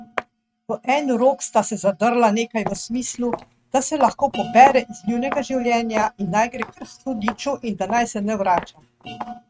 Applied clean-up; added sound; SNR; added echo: neural mask model RNNoise.